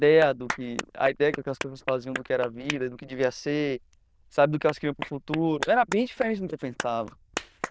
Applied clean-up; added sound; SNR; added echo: neural diffusion model UNIVERSE++.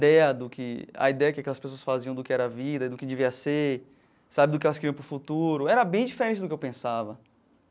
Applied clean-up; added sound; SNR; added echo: none; none; none; none.